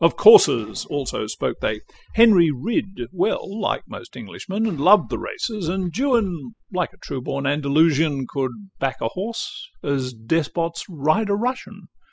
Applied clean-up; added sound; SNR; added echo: classical method spectral subtraction.